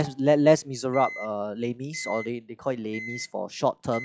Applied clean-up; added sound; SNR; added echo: classical method log-MMSE.